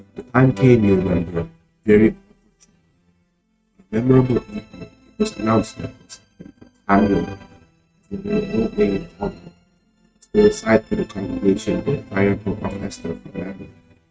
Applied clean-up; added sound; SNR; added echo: neural mask model RNNoise.